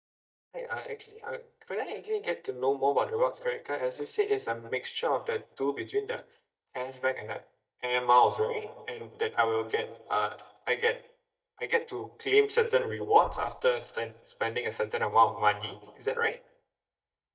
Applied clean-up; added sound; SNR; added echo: neural mask model DeepFilterNet 3.